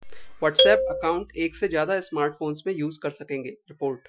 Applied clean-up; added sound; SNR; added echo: classical method Wiener filter.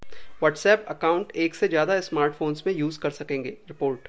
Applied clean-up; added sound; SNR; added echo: none; none; none; none.